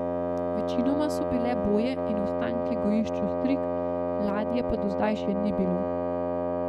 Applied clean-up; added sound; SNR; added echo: neural mask model RNNoise.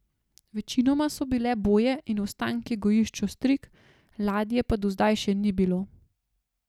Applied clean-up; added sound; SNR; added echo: none; none; none; none.